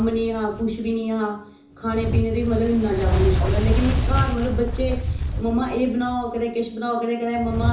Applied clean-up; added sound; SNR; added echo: none; Fire; 1 dB; reverberation time 0.6 s.